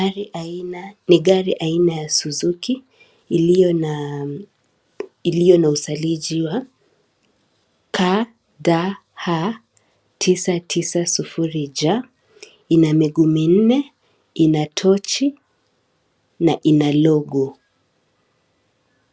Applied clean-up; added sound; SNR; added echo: none; none; none; none.